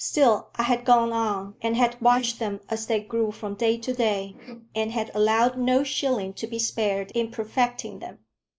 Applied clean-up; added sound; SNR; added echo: neural mask model Resemble Enhance denoiser.